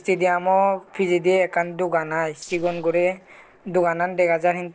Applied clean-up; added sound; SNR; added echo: neural separator model SepFormer DNS4.